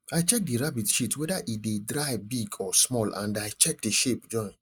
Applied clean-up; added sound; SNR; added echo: neural mask model Resemble Enhance denoiser.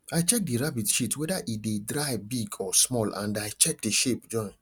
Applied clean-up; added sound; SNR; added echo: none; none; none; none.